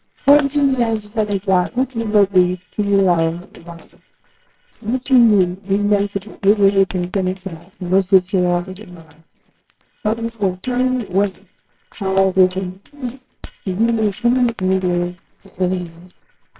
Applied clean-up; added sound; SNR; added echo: neural separator model SepFormer WHAMR!.